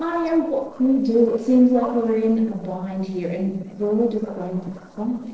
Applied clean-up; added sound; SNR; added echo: neural separator model SepFormer DNS4.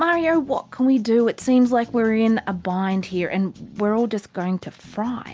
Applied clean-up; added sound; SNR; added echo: none; none; none; none.